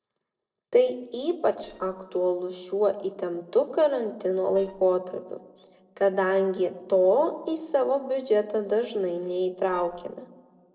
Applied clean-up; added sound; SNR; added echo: neural separator model SepFormer DNS4.